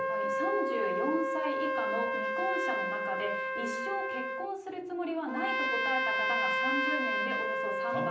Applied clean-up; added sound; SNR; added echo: none; Trumpet; -4 dB; reverberation time 0.6 s.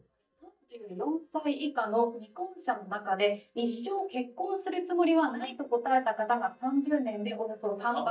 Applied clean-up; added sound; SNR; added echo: neural mask model DeepFilterNet 3.